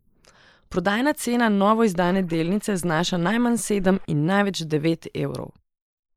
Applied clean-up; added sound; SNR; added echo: neural mask model Resemble Enhance denoiser.